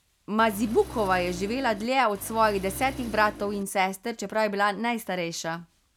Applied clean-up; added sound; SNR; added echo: none; Engine; 14 dB; none.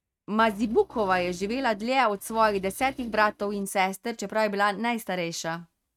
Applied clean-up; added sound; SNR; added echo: neural mask model RNNoise.